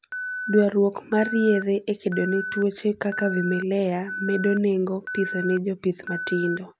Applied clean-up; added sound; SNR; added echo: none; Alarm; 9 dB; none.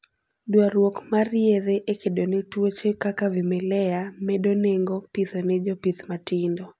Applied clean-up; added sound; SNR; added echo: none; none; none; none.